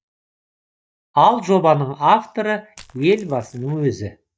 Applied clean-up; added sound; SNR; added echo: neural mask model DeepFilterNet 3.